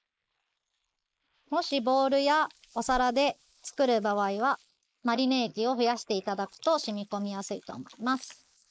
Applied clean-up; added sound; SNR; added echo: neural mask model Resemble Enhance denoiser.